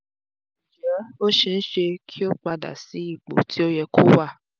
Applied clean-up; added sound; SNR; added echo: none; none; none; none.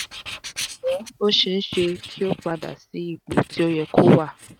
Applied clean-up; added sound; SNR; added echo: neural mask model RNNoise.